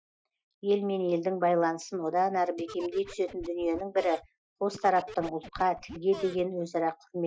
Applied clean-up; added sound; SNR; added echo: classical method Wiener filter.